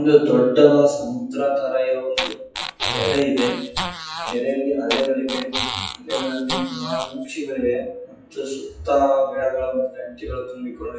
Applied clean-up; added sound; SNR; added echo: classical method WPE with log-MMSE.